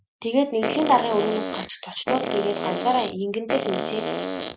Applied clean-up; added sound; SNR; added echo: none; Fart; 2 dB; none.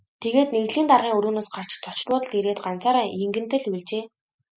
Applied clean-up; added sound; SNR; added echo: none; none; none; none.